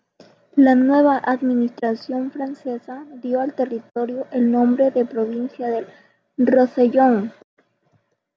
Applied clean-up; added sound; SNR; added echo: none; none; none; none.